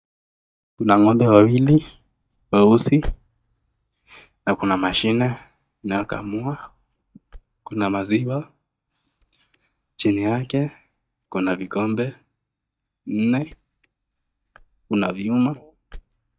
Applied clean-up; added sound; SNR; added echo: neural mask model DeepFilterNet 3.